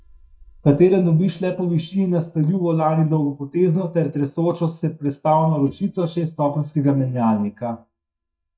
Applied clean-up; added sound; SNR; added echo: neural mask model DeepFilterNet 3.